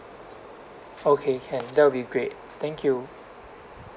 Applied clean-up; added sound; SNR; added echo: none; none; none; none.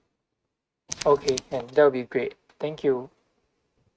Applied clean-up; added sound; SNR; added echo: neural mask model RNNoise.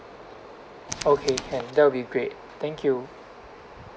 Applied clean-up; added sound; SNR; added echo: none; Tools; 8 dB; none.